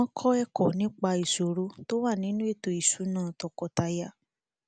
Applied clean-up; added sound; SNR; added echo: none; none; none; none.